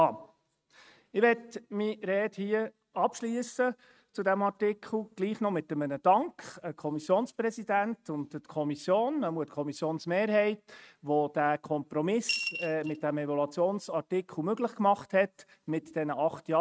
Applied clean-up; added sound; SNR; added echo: neural mask model RNNoise.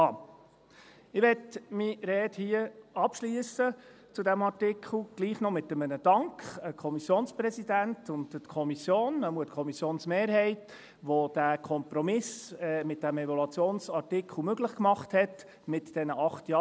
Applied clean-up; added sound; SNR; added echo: none; none; none; none.